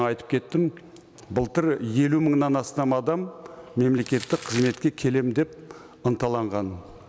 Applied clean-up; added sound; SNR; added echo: none; Crumpling, crinkling; 17 dB; none.